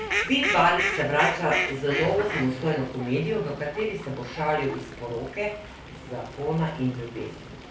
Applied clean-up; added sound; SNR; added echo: none; Fowl; 6 dB; reverberation time 0.3 s.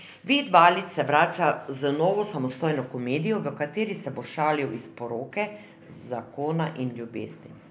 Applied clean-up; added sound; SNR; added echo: none; none; none; none.